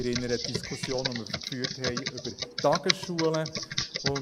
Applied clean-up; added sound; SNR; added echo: none; Computer keyboard; 2 dB; none.